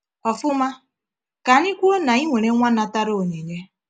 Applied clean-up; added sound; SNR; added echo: none; none; none; none.